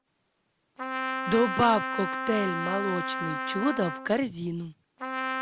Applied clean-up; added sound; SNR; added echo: none; Trumpet; 4 dB; none.